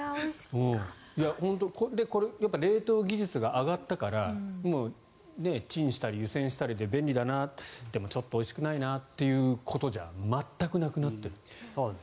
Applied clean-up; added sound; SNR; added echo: none; none; none; none.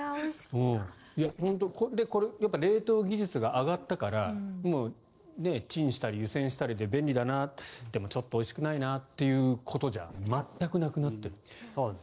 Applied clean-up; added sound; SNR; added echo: neural separator model SepFormer DNS4.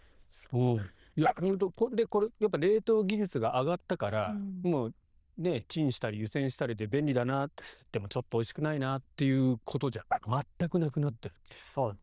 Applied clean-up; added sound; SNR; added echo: neural diffusion model UNIVERSE++.